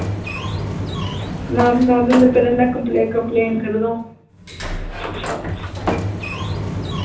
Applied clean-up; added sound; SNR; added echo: none; Sliding door; 5 dB; reverberation time 0.6 s.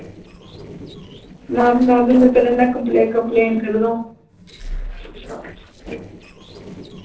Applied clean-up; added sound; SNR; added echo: neural separator model SepFormer DNS4.